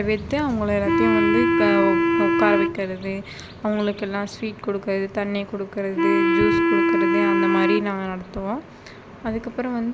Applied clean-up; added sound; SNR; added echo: none; Wind instrument, woodwind instrument; -4 dB; none.